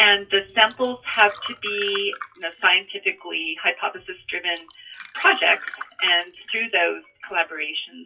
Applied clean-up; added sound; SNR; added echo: classical method WPE with log-MMSE.